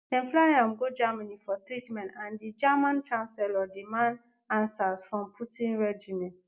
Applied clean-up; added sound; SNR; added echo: none; none; none; none.